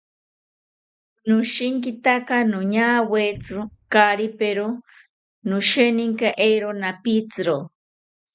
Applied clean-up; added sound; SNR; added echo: neural mask model Resemble Enhance denoiser.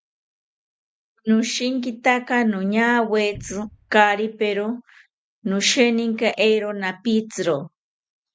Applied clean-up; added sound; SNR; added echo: none; Cupboard open or close; 20 dB; none.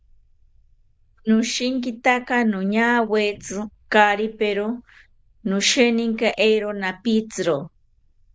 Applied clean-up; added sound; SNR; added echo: neural diffusion model UNIVERSE++.